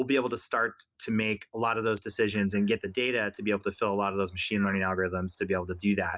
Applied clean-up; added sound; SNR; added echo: neural mask model Resemble Enhance denoiser.